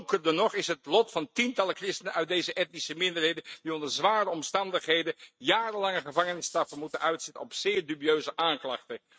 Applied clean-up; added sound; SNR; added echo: neural mask model RNNoise.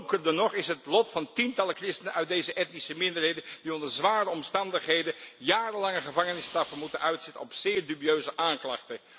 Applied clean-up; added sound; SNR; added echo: none; Fire; 13 dB; none.